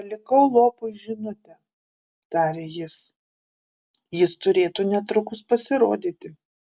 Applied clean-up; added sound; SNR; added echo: none; none; none; none.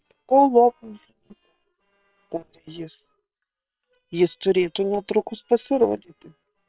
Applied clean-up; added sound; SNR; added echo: neural separator model SepFormer WHAM!.